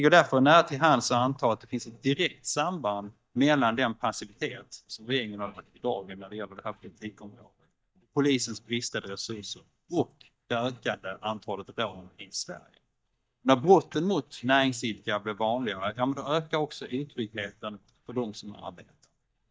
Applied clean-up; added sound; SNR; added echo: neural mask model DeepFilterNet 3.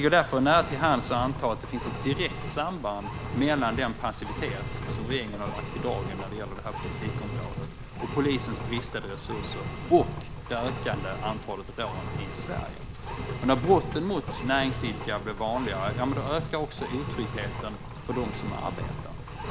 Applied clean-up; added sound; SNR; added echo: none; Engine; 5 dB; none.